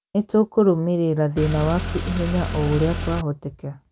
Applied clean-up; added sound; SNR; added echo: none; Car; 4 dB; none.